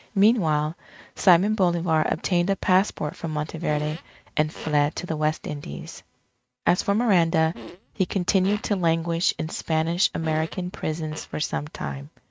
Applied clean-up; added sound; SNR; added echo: neural mask model RNNoise.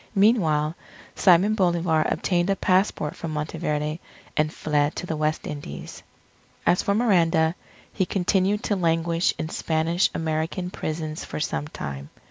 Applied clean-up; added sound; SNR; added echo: none; none; none; none.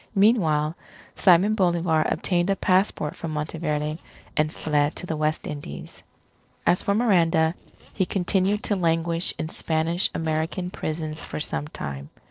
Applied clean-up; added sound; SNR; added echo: neural separator model SepFormer DNS4.